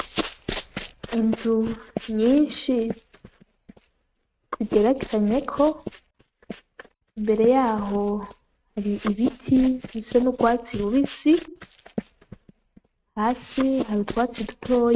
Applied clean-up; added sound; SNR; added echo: neural mask model RNNoise.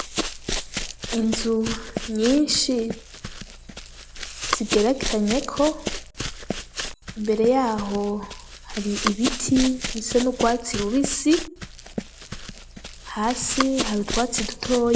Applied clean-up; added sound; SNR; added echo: none; Run; 6 dB; none.